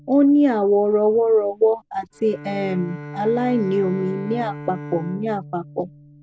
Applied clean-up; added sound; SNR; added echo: none; Bowed string instrument; 15 dB; none.